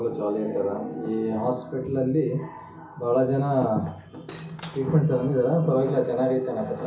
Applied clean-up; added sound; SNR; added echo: none; Cutlery, silverware / Dishes, pots, and pans; 17 dB; reverberation time 0.3 s.